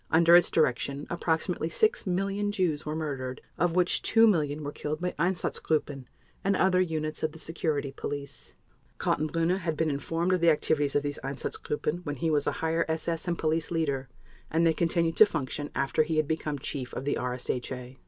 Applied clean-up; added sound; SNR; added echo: none; none; none; none.